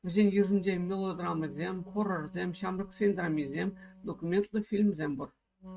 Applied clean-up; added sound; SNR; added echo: neural mask model RNNoise.